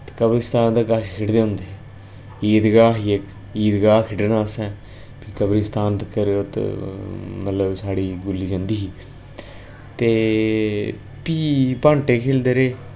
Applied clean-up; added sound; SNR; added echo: none; none; none; none.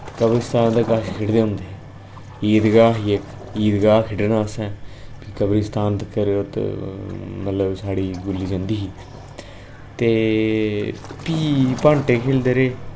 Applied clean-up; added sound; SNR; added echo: none; Waves, surf; 16 dB; none.